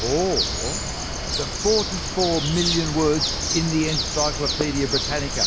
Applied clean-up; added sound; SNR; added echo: none; Bird; 1 dB; none.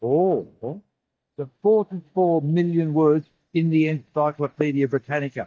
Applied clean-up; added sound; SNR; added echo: neural mask model DeepFilterNet 3.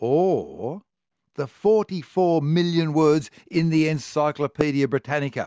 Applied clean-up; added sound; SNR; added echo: none; none; none; none.